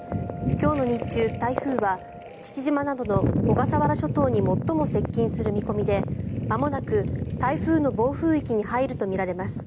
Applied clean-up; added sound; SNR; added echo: none; none; none; none.